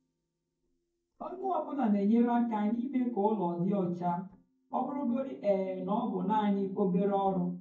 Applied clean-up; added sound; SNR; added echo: neural mask model DeepFilterNet 3.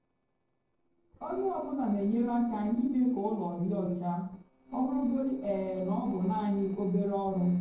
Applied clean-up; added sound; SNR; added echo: neural separator model SepFormer DNS4.